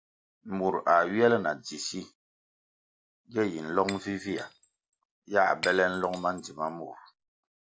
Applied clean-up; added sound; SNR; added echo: none; Shatter; 16 dB; none.